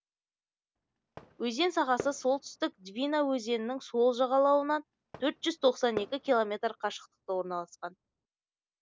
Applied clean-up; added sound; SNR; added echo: none; Fireworks; 18 dB; none.